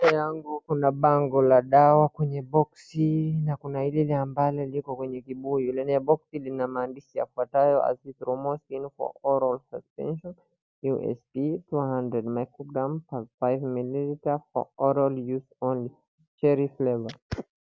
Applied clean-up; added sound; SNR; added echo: none; none; none; none.